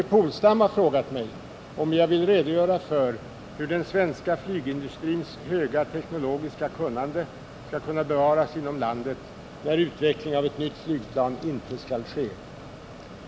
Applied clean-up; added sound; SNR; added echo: none; Mechanisms; 16 dB; none.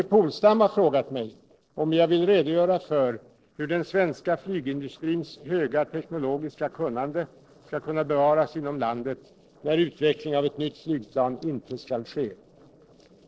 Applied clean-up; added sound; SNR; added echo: neural separator model SepFormer DNS4.